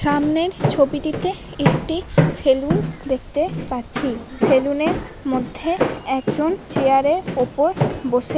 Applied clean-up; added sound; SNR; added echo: none; Walk, footsteps; 4 dB; none.